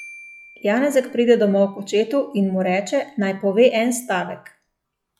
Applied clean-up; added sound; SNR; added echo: classical method log-MMSE.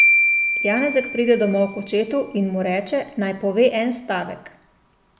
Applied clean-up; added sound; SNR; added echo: none; Marimba, xylophone; 3 dB; none.